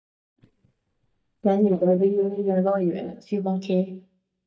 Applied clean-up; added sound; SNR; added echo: neural mask model DeepFilterNet 3.